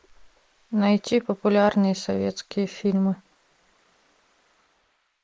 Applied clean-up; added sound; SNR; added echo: neural mask model Resemble Enhance denoiser.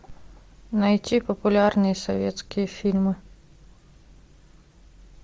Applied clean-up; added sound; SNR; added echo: none; none; none; none.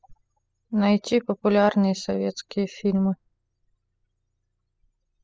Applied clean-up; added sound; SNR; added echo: classical method spectral subtraction.